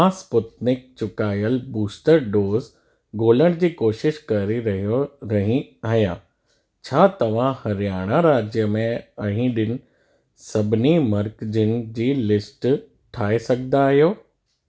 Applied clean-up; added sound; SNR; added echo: none; none; none; none.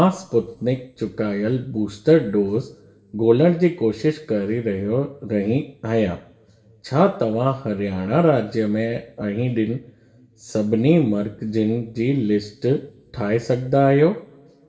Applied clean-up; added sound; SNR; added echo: none; none; none; reverberation time 1.1 s.